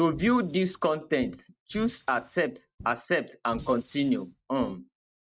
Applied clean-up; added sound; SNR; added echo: neural mask model RNNoise.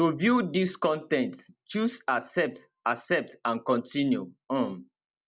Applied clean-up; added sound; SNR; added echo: none; none; none; none.